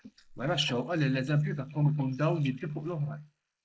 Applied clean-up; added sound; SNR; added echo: neural mask model Resemble Enhance denoiser.